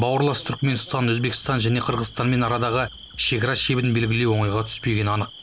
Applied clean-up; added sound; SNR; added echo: none; Cricket; 20 dB; none.